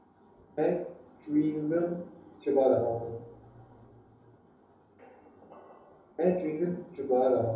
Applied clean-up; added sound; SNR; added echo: none; Squeak; 12 dB; reverberation time 2.7 s.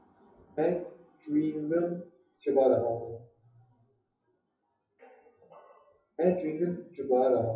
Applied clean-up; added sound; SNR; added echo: classical method WPE with log-MMSE.